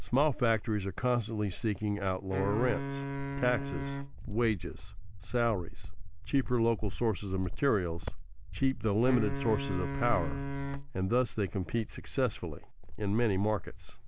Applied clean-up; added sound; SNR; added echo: none; Cricket + Wind instrument, woodwind instrument; 4 dB; none.